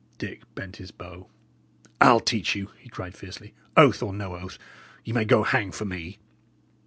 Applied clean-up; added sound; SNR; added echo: none; none; none; none.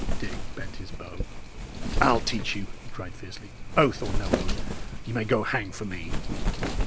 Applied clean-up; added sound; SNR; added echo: none; Wind; -1 dB; none.